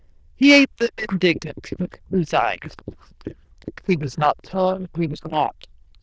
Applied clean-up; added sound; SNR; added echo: neural diffusion model UNIVERSE++.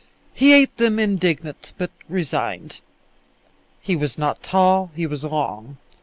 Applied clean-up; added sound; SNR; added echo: none; none; none; none.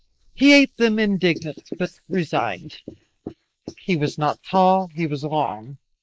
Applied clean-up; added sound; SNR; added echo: neural mask model Resemble Enhance denoiser.